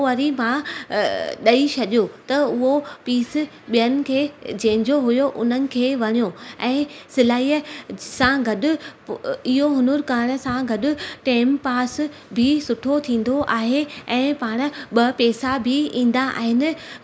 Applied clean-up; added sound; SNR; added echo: none; none; none; none.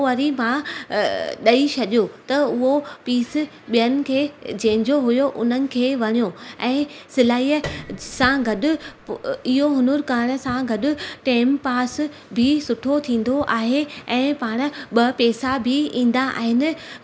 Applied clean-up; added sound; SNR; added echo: none; Piano; 17 dB; none.